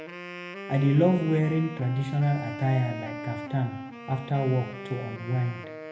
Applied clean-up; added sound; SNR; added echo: none; Wind instrument, woodwind instrument; 12 dB; reverberation time 0.9 s.